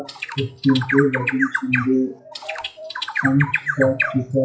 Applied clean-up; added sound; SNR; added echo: classical method WPE with log-MMSE.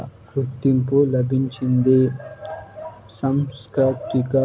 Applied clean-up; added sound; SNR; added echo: none; none; none; none.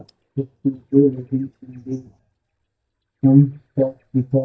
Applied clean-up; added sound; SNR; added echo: neural mask model DeepFilterNet 3.